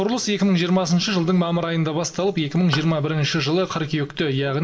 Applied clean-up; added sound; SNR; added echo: none; Bowed string instrument; 17 dB; reverberation time 0.8 s.